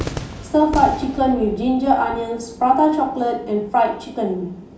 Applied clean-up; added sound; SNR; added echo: none; Cheering / Fireworks; 14 dB; reverberation time 0.4 s.